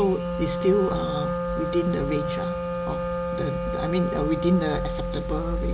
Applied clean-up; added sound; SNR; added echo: none; Wind instrument, woodwind instrument; 2 dB; none.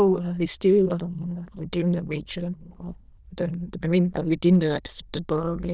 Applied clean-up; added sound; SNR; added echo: neural diffusion model UNIVERSE++.